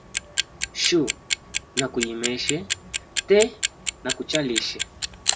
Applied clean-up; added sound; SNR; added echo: none; Clock; 2 dB; none.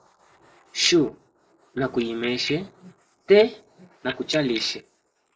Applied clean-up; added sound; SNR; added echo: neural mask model Resemble Enhance denoiser.